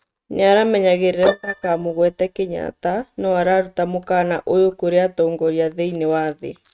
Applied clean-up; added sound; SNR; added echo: neural mask model RNNoise.